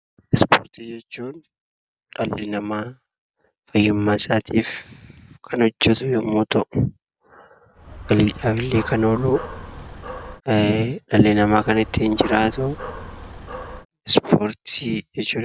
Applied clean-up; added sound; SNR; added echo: none; Dog; 13 dB; none.